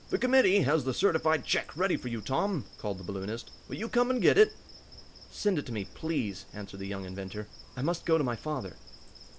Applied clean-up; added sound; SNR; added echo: none; Insect; 19 dB; none.